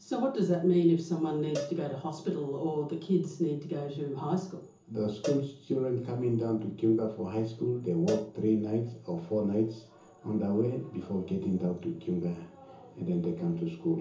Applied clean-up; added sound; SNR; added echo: none; Cowbell; 14 dB; reverberation time 0.7 s.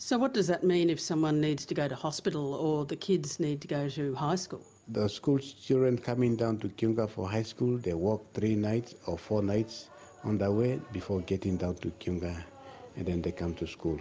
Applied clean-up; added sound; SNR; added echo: none; none; none; none.